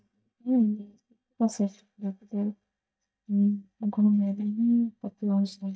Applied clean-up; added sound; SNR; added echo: neural mask model DeepFilterNet 3.